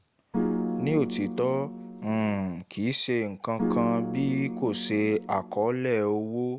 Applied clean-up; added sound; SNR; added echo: none; Piano; 3 dB; none.